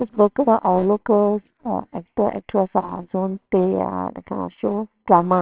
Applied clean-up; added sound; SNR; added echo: neural separator model SepFormer WHAMR!.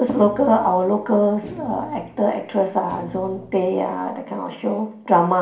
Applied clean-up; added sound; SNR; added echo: none; Thump, thud; 20 dB; reverberation time 0.5 s.